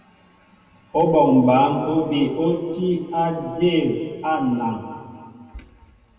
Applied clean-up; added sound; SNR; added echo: none; none; none; reverberation time 2.2 s.